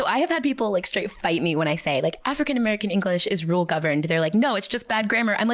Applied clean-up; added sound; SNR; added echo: none; none; none; none.